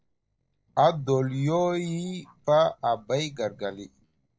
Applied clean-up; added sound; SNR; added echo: neural separator model SepFormer DNS4.